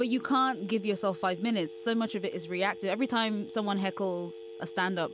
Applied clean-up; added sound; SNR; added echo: none; Telephone; 14 dB; none.